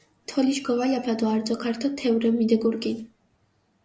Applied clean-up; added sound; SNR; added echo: none; none; none; none.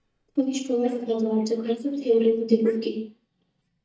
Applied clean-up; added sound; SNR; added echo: neural mask model DeepFilterNet 3.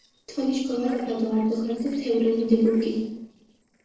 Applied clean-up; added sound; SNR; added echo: neural separator model SepFormer DNS4.